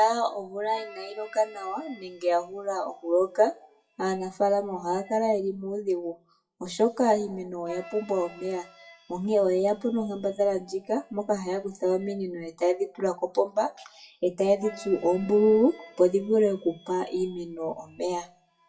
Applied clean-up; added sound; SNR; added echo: classical method WPE with log-MMSE.